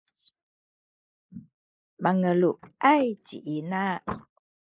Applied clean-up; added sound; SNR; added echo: neural mask model Resemble Enhance denoiser.